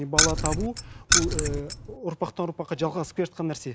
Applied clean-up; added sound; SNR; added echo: none; Keys jangling; -5 dB; none.